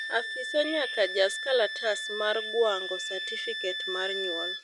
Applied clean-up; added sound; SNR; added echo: none; Wind instrument, woodwind instrument; 5 dB; none.